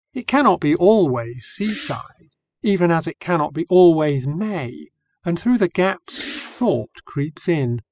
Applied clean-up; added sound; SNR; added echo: classical method spectral subtraction.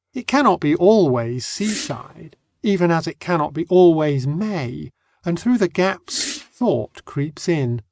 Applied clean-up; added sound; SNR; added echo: neural mask model RNNoise.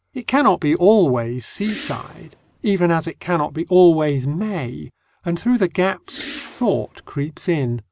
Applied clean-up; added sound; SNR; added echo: none; Whoosh, swoosh, swish; 15 dB; none.